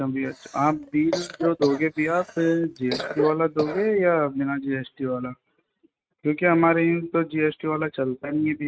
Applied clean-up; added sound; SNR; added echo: neural mask model RNNoise.